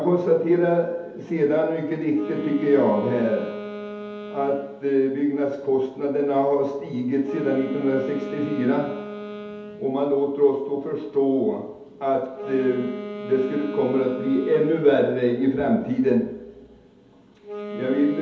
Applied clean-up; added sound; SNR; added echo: none; Wind instrument, woodwind instrument; 13 dB; reverberation time 2.2 s.